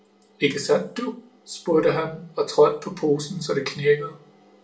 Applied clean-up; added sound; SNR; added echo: none; none; none; reverberation time 0.3 s.